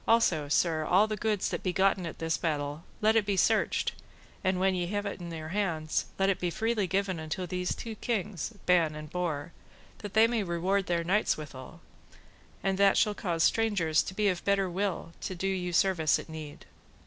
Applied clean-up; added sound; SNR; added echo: none; none; none; none.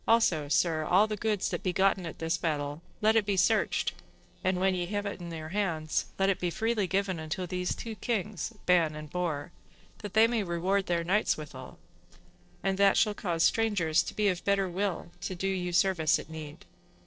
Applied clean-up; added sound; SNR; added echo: neural separator model SepFormer DNS4.